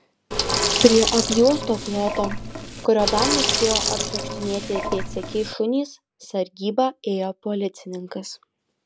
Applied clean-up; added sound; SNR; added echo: none; Sink (filling or washing); 1 dB; none.